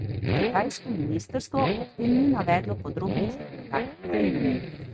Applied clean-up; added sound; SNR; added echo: neural mask model RNNoise.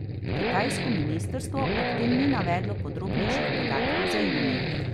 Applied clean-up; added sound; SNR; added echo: none; Accelerating, revving, vroom; -3 dB; none.